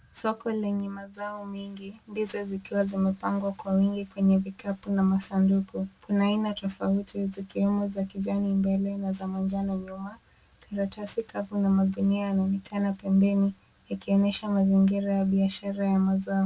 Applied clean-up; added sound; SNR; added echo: none; none; none; none.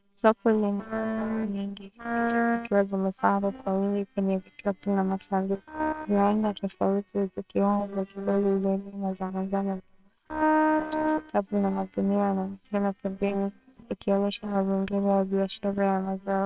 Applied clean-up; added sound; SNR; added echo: neural separator model SepFormer WHAMR!.